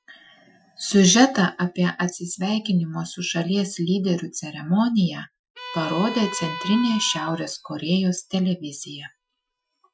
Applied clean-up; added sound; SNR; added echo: classical method Wiener filter.